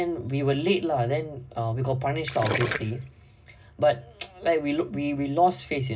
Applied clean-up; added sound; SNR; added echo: none; Gurgling; 10 dB; reverberation time 0.4 s.